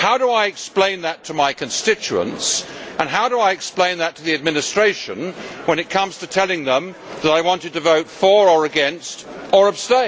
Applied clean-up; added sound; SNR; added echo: none; none; none; none.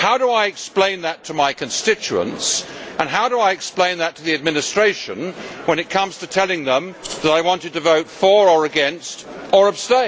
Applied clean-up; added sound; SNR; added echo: none; Rattle (instrument); 15 dB; none.